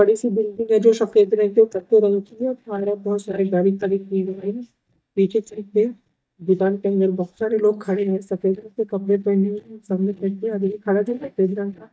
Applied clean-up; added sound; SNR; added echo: neural mask model DeepFilterNet 3.